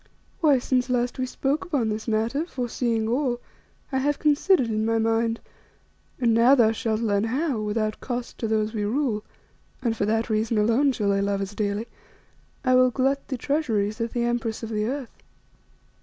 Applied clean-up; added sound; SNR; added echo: none; none; none; none.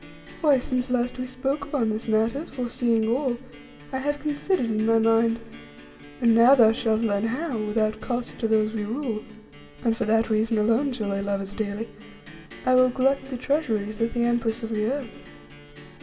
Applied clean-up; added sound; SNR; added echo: none; Acoustic guitar; 19 dB; reverberation time 1.1 s.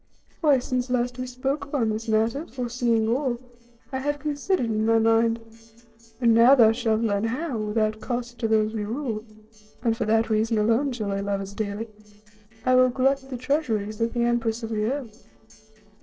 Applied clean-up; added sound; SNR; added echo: neural separator model SepFormer DNS4.